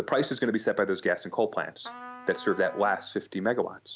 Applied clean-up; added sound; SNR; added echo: none; Trumpet; 18 dB; none.